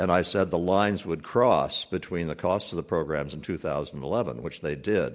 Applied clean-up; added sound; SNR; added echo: none; none; none; none.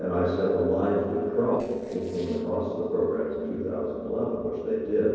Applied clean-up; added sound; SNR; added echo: neural separator model SepFormer DNS4.